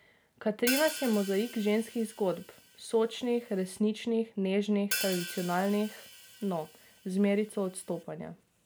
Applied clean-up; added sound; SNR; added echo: none; Crash cymbal / Hi-hat; 10 dB; none.